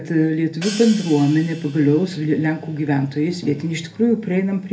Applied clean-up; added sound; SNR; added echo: none; Hi-hat; 18 dB; reverberation time 0.3 s.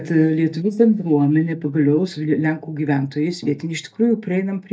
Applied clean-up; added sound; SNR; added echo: neural mask model DeepFilterNet 3.